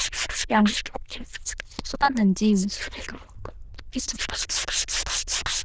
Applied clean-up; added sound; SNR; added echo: neural diffusion model UNIVERSE++.